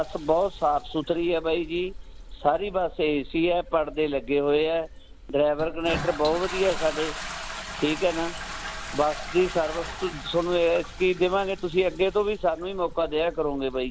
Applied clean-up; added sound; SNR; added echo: none; Toilet flush; 11 dB; none.